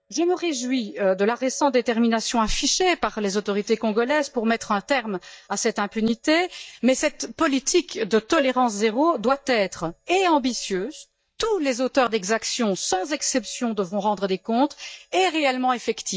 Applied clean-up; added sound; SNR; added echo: neural mask model DeepFilterNet 3.